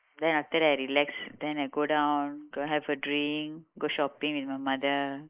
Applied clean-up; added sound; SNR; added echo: neural mask model Resemble Enhance denoiser.